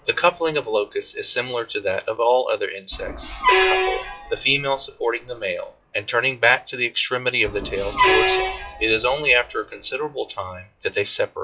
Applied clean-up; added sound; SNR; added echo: classical method WPE with log-MMSE.